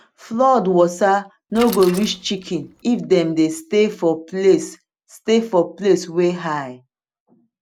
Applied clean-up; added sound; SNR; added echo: none; Bicycle; 16 dB; none.